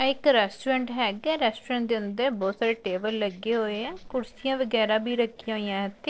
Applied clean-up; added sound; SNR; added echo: neural separator model SepFormer DNS4.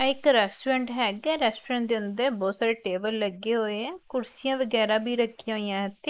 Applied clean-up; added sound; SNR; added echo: neural mask model Resemble Enhance denoiser.